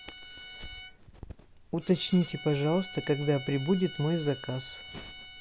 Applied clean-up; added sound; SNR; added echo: none; Bowed string instrument; 15 dB; none.